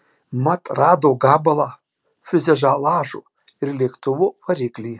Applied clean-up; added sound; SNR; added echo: none; none; none; none.